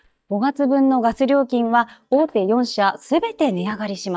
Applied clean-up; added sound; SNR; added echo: neural mask model DeepFilterNet 3.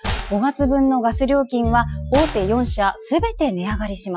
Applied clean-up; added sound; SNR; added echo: classical method Wiener filter.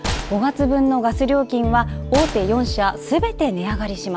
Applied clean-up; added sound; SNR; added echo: none; Gunshot, gunfire; 14 dB; none.